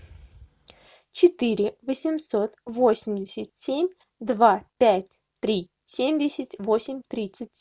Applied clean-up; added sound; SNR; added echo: none; none; none; none.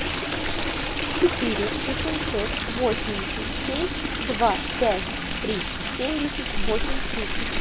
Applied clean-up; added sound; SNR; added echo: none; Stream; -2 dB; none.